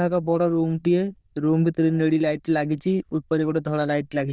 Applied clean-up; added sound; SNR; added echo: neural diffusion model UNIVERSE++.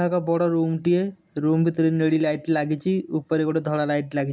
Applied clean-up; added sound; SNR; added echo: none; none; none; none.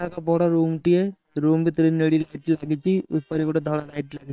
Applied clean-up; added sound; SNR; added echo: neural separator model SepFormer WHAM!.